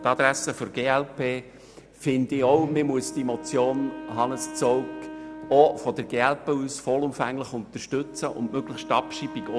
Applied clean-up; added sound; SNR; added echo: none; Wind instrument, woodwind instrument; 15 dB; none.